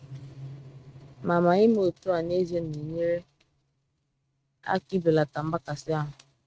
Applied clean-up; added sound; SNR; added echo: neural mask model RNNoise.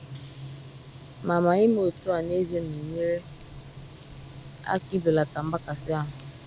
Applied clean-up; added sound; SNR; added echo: none; Frying (food); 14 dB; none.